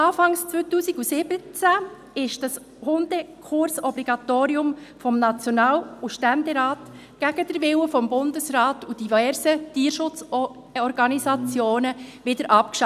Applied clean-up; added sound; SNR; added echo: none; none; none; none.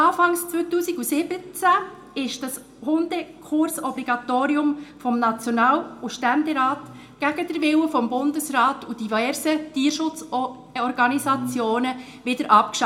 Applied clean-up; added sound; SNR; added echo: none; none; none; reverberation time 0.4 s.